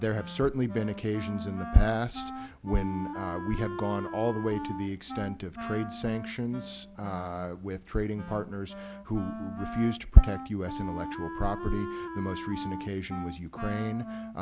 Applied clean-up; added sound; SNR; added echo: none; Wind instrument, woodwind instrument; 10 dB; none.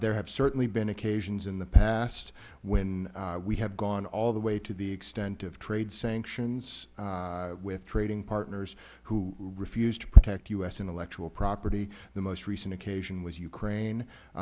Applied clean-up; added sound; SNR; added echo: none; none; none; none.